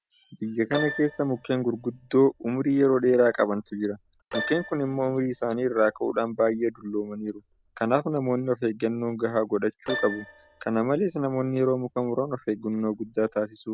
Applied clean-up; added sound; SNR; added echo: none; Keyboard (musical); 15 dB; none.